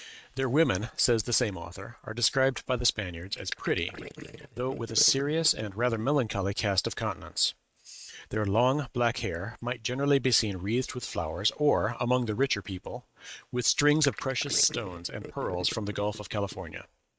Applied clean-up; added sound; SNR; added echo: neural mask model RNNoise.